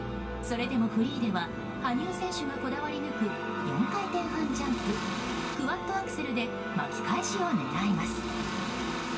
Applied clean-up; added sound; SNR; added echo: none; none; none; reverberation time 0.2 s.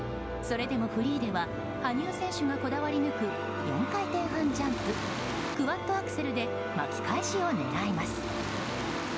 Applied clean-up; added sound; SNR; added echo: none; none; none; none.